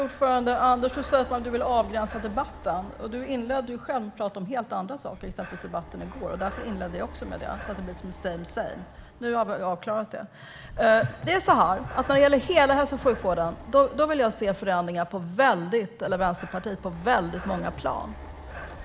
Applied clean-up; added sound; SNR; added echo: none; Breathing; 16 dB; none.